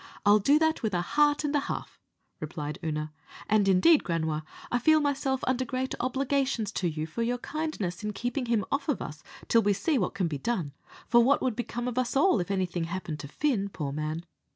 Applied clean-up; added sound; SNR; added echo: none; none; none; none.